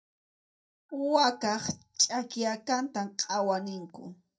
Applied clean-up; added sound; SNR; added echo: neural mask model DeepFilterNet 3.